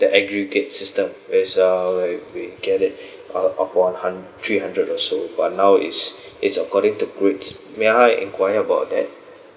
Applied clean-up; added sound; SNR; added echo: none; none; none; none.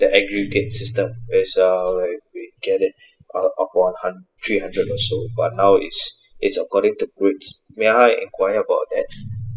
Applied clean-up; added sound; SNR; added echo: classical method spectral subtraction.